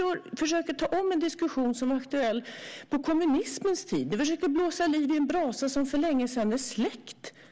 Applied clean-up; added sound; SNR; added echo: none; none; none; none.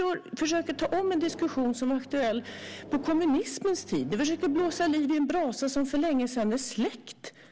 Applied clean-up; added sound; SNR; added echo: none; Microwave oven; 18 dB; none.